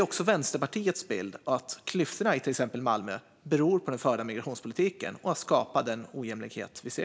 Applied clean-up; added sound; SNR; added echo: none; none; none; none.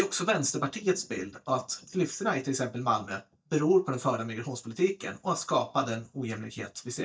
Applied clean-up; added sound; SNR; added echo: neural mask model DeepFilterNet 3.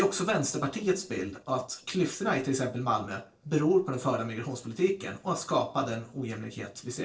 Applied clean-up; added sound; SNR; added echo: neural separator model SepFormer DNS4.